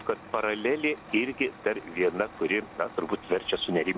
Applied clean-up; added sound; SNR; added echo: none; Truck; 17 dB; none.